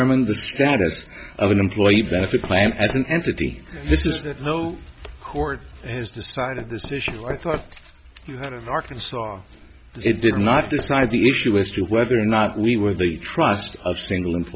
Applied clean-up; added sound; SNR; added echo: none; Knock / Wood; 15 dB; none.